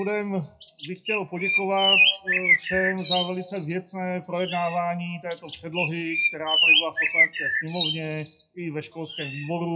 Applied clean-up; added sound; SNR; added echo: classical method WPE with log-MMSE.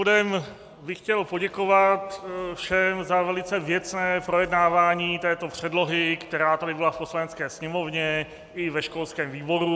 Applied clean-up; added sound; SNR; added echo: none; none; none; none.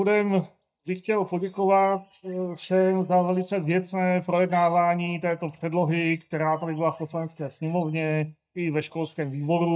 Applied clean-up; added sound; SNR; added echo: neural mask model DeepFilterNet 3.